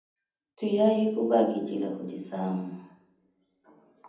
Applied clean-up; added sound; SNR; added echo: none; none; none; reverberation time 0.8 s.